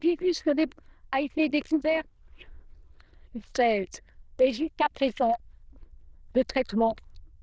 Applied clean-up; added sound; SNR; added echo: neural diffusion model UNIVERSE++.